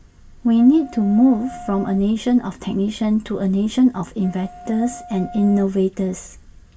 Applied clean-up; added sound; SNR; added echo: none; Wind instrument, woodwind instrument; 19 dB; reverberation time 0.1 s.